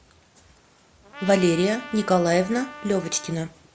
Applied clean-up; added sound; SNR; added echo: none; Trumpet; 15 dB; none.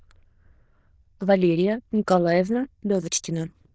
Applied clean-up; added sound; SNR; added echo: neural diffusion model UNIVERSE++.